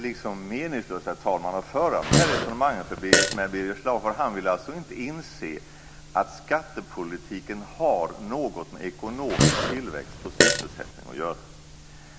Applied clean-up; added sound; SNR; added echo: none; Fart; -5 dB; none.